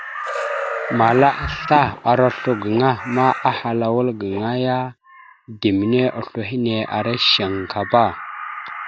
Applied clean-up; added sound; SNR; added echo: none; Crow; 11 dB; none.